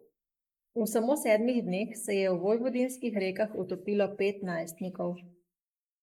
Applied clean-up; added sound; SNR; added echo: neural mask model Resemble Enhance denoiser.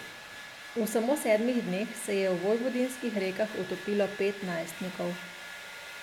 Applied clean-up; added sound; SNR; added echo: none; Domestic sounds, home sounds; 13 dB; none.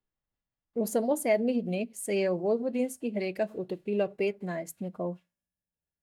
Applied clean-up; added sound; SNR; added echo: neural mask model DeepFilterNet 3.